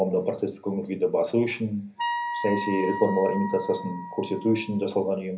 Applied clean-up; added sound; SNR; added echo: none; Wind instrument, woodwind instrument; 7 dB; reverberation time 0.3 s.